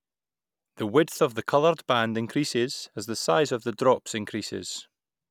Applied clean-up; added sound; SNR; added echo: none; none; none; none.